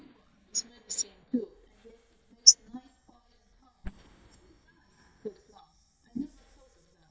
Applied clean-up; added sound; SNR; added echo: neural mask model DeepFilterNet 3.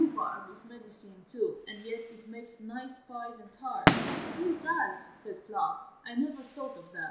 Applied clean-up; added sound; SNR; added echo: none; Fireworks; 2 dB; reverberation time 0.7 s.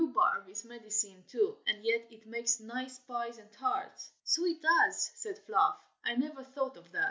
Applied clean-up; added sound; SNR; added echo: none; none; none; none.